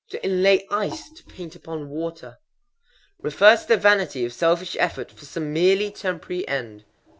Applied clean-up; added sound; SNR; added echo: none; none; none; none.